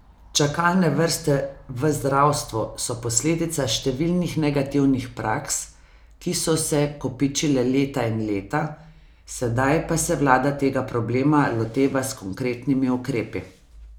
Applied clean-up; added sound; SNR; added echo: none; none; none; none.